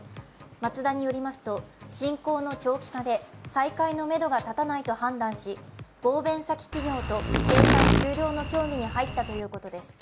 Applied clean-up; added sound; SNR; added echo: none; Insect; -5 dB; none.